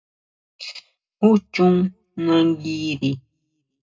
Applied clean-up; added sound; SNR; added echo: none; none; none; reverberation time 0.2 s.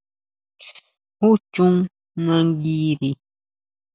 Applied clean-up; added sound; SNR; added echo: none; none; none; none.